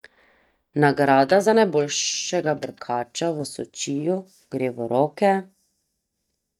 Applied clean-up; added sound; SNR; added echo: neural mask model DeepFilterNet 3.